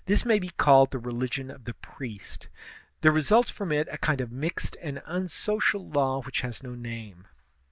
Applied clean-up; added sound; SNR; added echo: none; none; none; none.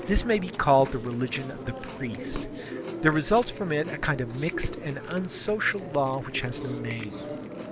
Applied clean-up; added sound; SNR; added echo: none; Chewing, mastication; 9 dB; none.